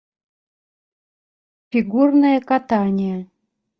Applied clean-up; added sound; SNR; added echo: neural mask model DeepFilterNet 3.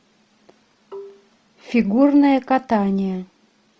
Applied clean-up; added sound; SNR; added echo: none; Marimba, xylophone; 19 dB; none.